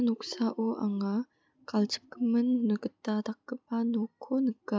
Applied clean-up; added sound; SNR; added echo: none; none; none; none.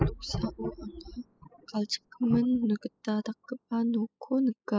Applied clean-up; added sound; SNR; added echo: classical method spectral subtraction.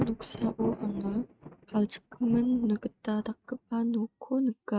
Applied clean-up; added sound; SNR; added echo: neural mask model RNNoise.